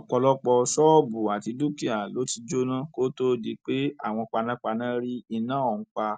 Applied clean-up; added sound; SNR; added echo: none; none; none; none.